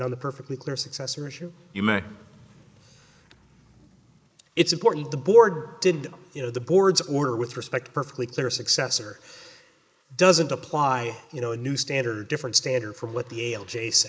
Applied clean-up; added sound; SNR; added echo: neural mask model Resemble Enhance denoiser.